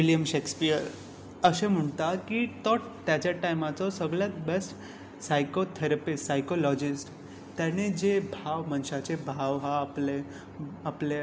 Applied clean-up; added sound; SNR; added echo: none; none; none; none.